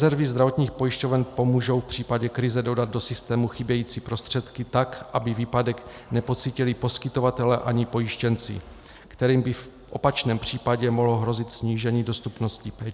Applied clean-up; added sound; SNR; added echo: none; none; none; none.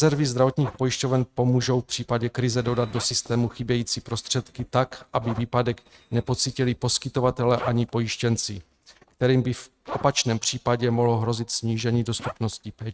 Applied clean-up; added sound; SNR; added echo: neural mask model RNNoise.